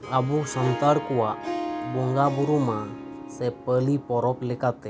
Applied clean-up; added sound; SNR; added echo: none; Harp; 10 dB; none.